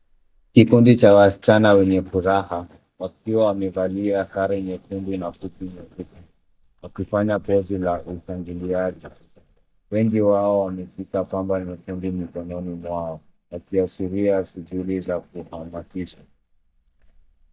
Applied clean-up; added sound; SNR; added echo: neural mask model DeepFilterNet 3.